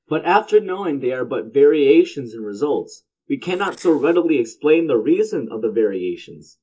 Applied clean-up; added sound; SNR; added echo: neural separator model SepFormer DNS4.